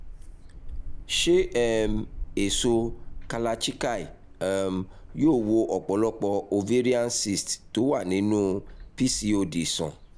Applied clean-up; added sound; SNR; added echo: none; Wind; 12 dB; none.